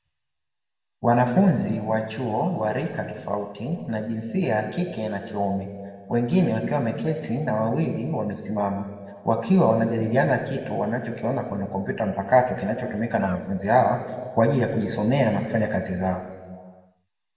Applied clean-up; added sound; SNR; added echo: none; Cough; 19 dB; reverberation time 1.5 s.